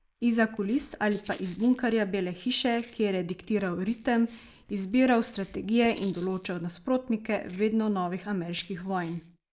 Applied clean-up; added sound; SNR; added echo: neural mask model Resemble Enhance denoiser.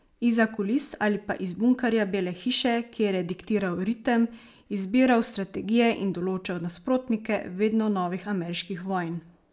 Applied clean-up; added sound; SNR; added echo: none; none; none; none.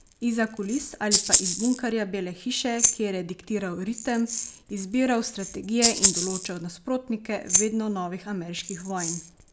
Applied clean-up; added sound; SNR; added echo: none; Rattle (instrument); 1 dB; none.